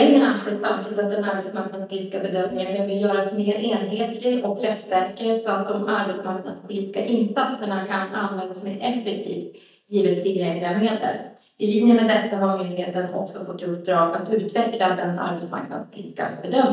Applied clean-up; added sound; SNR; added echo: neural mask model DeepFilterNet 3.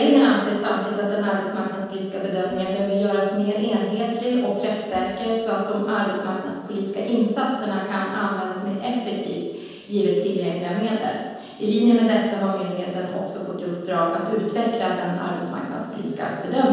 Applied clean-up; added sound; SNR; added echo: neural separator model SepFormer DNS4.